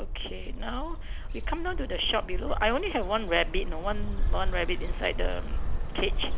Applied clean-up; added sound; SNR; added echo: none; Bird; -3 dB; none.